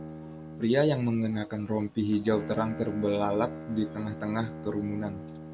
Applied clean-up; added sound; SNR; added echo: none; Bowed string instrument; 12 dB; none.